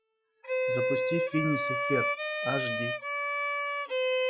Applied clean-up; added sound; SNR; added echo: classical method Wiener filter.